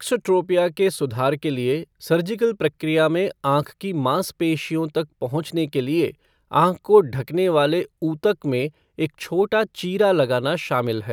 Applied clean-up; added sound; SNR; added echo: none; none; none; none.